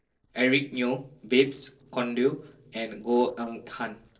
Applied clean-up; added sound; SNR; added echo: neural separator model SepFormer DNS4.